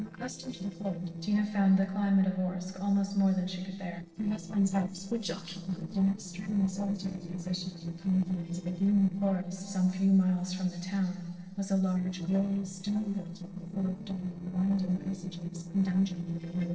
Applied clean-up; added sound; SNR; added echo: neural separator model SepFormer DNS4.